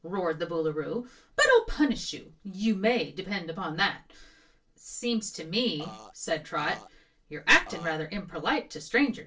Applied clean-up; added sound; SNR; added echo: neural separator model SepFormer DNS4.